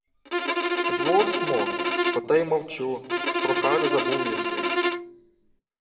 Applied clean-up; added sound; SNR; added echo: none; Bowed string instrument; -1 dB; reverberation time 1.2 s.